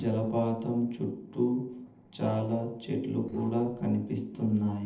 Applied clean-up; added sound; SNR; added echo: neural separator model SepFormer DNS4.